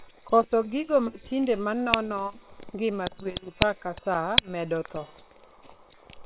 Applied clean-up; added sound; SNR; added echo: neural separator model SepFormer WHAM!.